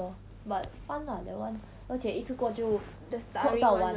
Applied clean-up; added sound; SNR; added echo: none; none; none; none.